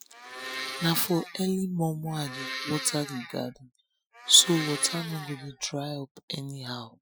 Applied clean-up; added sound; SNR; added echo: classical method Wiener filter.